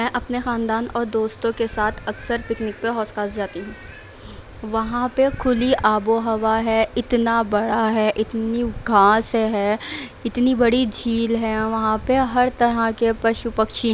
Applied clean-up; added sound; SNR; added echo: none; none; none; none.